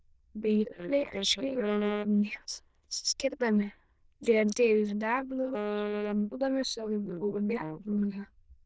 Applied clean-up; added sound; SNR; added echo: neural diffusion model UNIVERSE++.